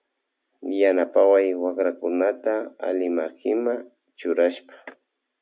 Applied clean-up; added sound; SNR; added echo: none; none; none; none.